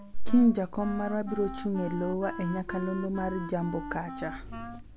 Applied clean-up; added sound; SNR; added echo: none; Wind instrument, woodwind instrument; 12 dB; none.